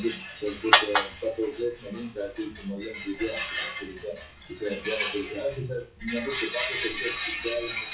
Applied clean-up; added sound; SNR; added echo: classical method WPE with log-MMSE.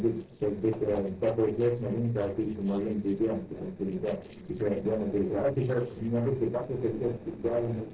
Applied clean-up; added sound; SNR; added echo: neural separator model SepFormer DNS4.